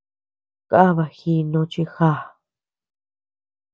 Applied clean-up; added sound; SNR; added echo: none; none; none; none.